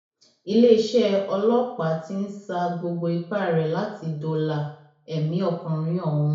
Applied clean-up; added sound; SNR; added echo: none; none; none; reverberation time 0.6 s.